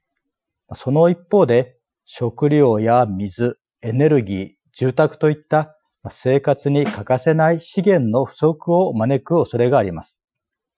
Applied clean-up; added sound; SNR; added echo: classical method Wiener filter.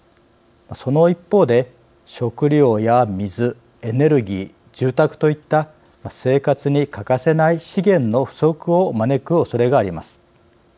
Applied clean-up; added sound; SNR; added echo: none; none; none; none.